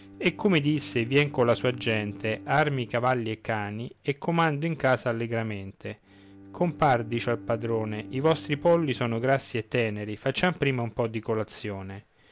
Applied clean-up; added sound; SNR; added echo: none; Bowed string instrument; 19 dB; none.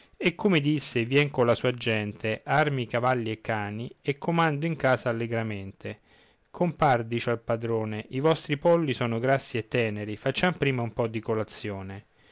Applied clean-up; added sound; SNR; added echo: none; none; none; none.